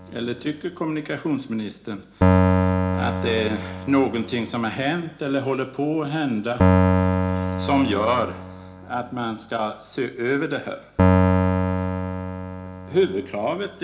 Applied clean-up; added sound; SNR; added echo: none; Keyboard (musical); -2 dB; reverberation time 0.4 s.